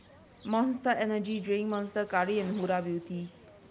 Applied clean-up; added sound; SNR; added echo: none; Cricket; 20 dB; none.